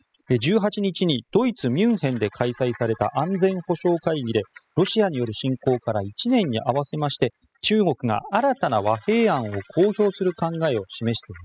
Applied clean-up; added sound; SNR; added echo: classical method spectral subtraction.